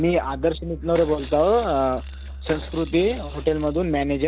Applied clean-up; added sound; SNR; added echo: none; Musical instrument + Rattle / Rattle (instrument); 10 dB; none.